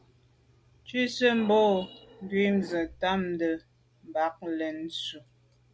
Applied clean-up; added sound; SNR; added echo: none; none; none; none.